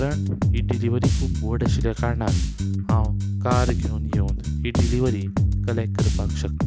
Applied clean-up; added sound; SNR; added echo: none; Bass guitar; -5 dB; none.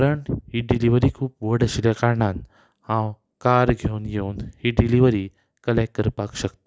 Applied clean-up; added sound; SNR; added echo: none; none; none; none.